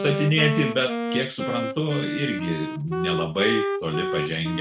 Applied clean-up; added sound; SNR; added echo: none; Wind instrument, woodwind instrument; 3 dB; none.